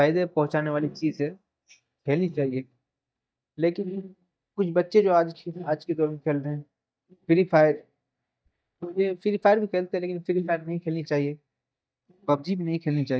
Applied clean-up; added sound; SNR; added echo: neural mask model DeepFilterNet 3.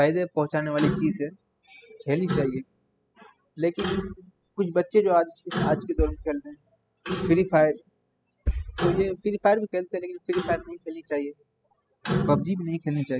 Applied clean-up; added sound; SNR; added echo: classical method spectral subtraction.